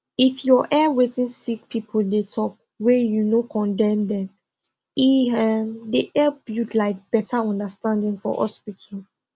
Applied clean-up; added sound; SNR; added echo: none; none; none; none.